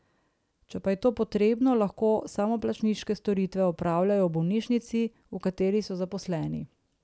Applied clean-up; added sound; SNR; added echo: none; none; none; none.